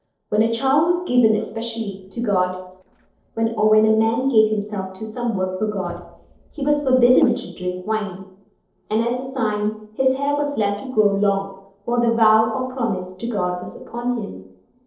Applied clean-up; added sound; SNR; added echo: neural separator model SepFormer DNS4.